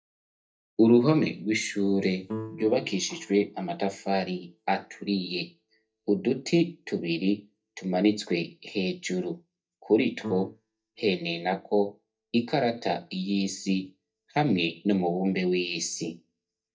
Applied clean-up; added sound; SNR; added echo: neural mask model DeepFilterNet 3.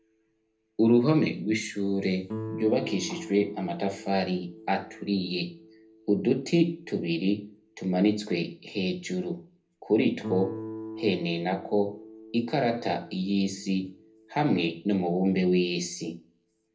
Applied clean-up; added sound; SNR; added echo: none; Guitar; 16 dB; reverberation time 0.3 s.